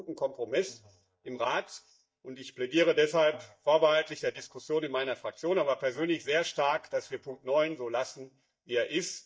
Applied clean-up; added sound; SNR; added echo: neural mask model DeepFilterNet 3.